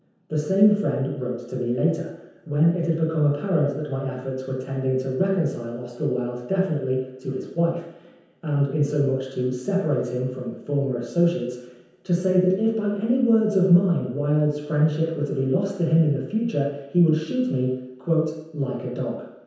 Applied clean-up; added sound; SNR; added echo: none; none; none; reverberation time 0.9 s.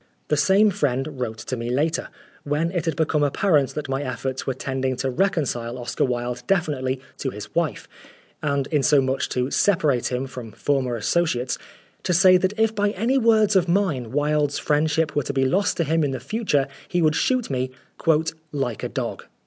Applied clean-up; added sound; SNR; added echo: none; none; none; none.